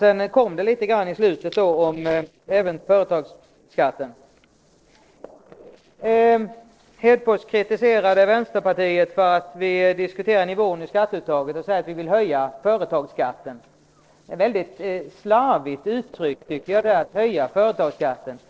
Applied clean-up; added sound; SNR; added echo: neural separator model SepFormer DNS4.